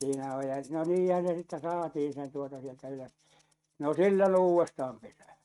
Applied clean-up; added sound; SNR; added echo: neural mask model RNNoise.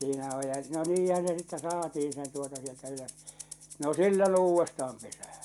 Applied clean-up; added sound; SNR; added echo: none; Rattle (instrument); 16 dB; none.